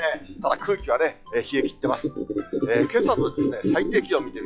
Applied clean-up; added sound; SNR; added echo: classical method log-MMSE.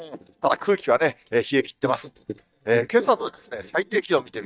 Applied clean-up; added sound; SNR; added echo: neural mask model DeepFilterNet 3.